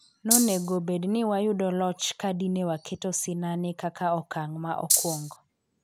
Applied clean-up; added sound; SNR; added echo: none; Rattle (instrument); -3 dB; none.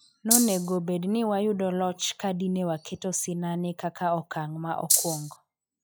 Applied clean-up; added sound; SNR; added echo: classical method log-MMSE.